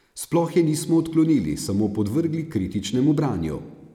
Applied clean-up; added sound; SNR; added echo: none; none; none; none.